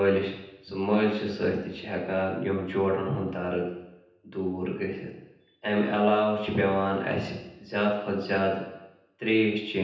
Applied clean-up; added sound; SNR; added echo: none; none; none; reverberation time 0.9 s.